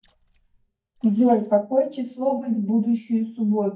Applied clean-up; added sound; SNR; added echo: neural mask model DeepFilterNet 3.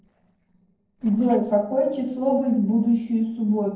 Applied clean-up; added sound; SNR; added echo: neural separator model SepFormer DNS4.